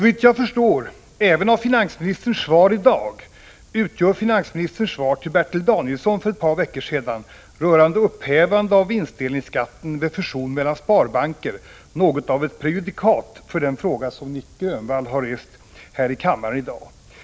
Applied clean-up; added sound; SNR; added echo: none; none; none; none.